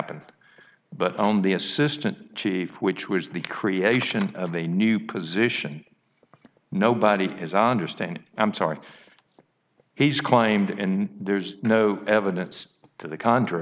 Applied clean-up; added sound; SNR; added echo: none; none; none; none.